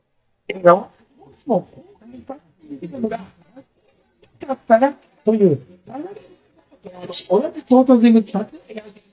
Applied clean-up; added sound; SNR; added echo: neural mask model DeepFilterNet 3.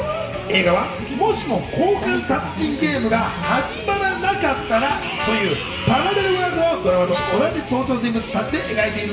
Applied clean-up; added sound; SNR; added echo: none; Brass instrument; 11 dB; reverberation time 1.6 s.